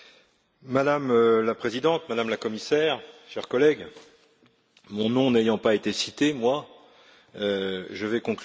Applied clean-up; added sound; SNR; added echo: none; none; none; none.